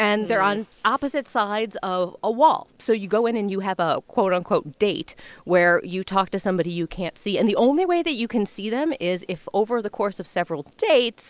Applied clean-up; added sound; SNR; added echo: none; none; none; none.